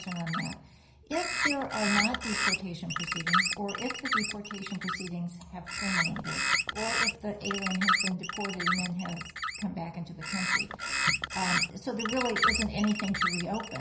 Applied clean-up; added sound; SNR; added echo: none; Bird; -3 dB; reverberation time 0.5 s.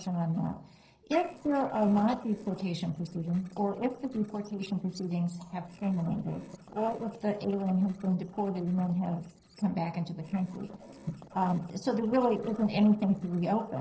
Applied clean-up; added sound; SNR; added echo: neural separator model SepFormer DNS4.